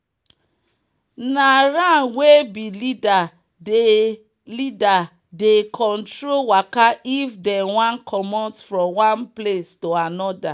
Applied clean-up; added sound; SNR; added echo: none; none; none; none.